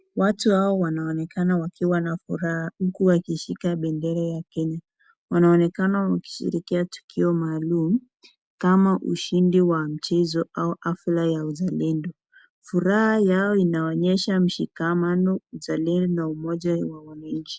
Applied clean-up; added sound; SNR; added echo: none; none; none; none.